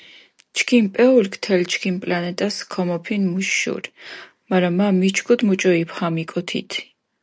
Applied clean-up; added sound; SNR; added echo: none; none; none; none.